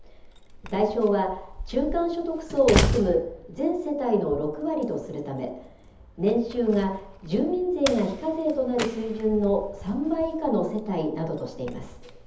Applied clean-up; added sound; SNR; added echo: none; Slam; 8 dB; reverberation time 0.7 s.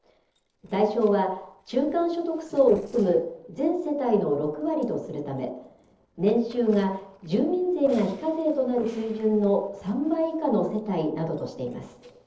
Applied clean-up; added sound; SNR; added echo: neural separator model SepFormer DNS4.